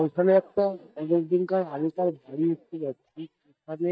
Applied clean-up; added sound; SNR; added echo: neural mask model DeepFilterNet 3.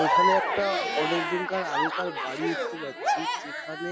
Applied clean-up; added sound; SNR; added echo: none; Crowd / Cheering; -4 dB; none.